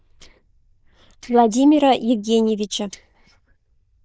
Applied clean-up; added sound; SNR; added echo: neural diffusion model UNIVERSE++.